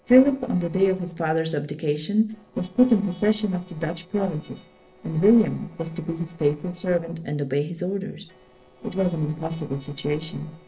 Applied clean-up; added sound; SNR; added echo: neural separator model SepFormer DNS4.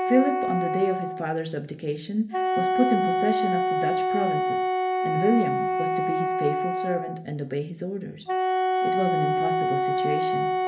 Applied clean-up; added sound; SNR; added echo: none; Wind instrument, woodwind instrument; -3 dB; reverberation time 0.3 s.